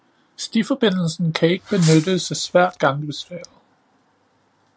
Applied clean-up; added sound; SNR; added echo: none; Fireworks; 16 dB; none.